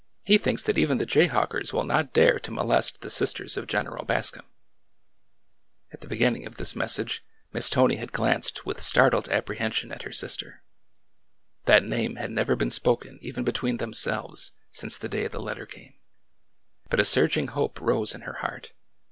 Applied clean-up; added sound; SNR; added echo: none; none; none; none.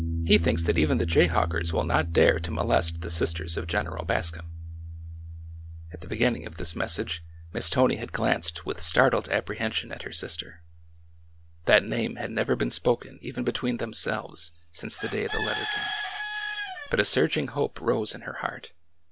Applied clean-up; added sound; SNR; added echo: none; Piano + Bird / Chicken, rooster; 7 dB; none.